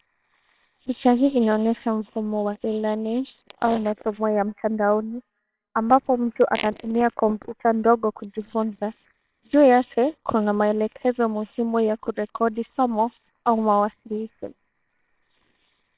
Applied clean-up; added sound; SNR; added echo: neural separator model SepFormer WHAMR!.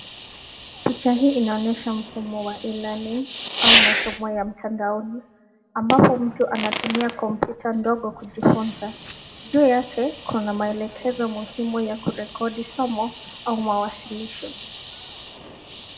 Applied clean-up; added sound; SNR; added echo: none; Fireworks; 5 dB; reverberation time 1.1 s.